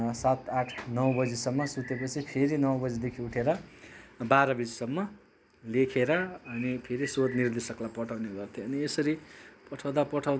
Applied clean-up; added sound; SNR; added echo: none; Bird; 17 dB; none.